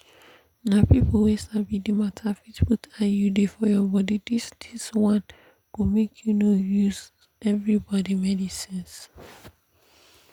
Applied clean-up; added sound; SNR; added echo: none; none; none; none.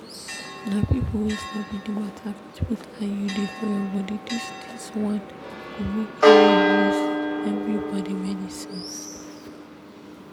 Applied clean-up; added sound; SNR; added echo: none; Church bell; -4 dB; none.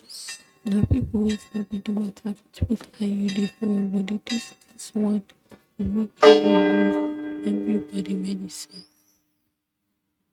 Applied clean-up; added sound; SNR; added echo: neural mask model RNNoise.